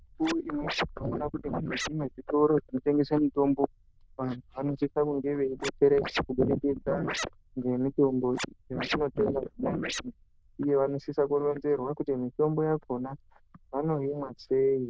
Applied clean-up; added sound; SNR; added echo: neural diffusion model UNIVERSE++.